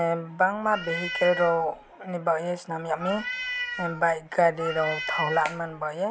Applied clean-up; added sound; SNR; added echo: none; Meow; 7 dB; none.